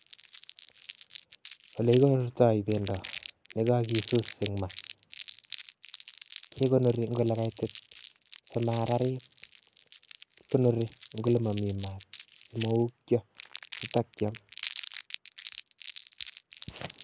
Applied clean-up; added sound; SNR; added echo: none; Crumpling, crinkling; 6 dB; none.